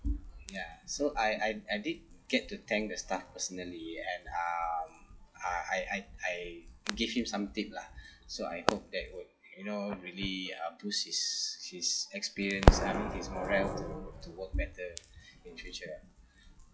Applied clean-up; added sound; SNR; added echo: classical method WPE with log-MMSE.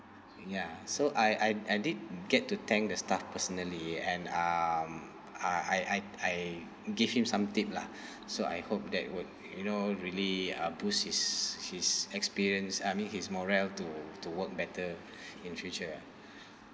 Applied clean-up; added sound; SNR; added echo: none; none; none; none.